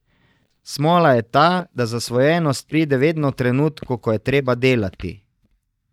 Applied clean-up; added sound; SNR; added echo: neural mask model DeepFilterNet 3.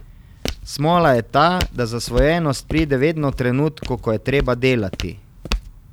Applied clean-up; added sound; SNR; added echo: none; Walk, footsteps; 10 dB; none.